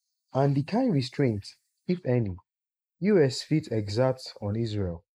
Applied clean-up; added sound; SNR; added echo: neural mask model Resemble Enhance denoiser.